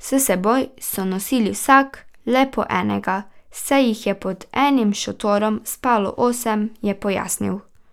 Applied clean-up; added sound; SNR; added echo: none; none; none; none.